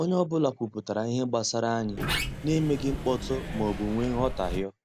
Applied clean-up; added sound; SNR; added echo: none; Sliding door; 5 dB; none.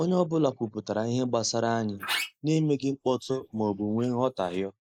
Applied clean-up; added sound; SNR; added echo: neural mask model Resemble Enhance denoiser.